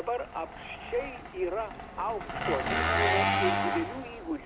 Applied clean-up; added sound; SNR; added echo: none; Engine; -3 dB; none.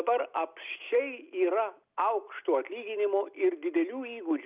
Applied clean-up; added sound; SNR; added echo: none; none; none; none.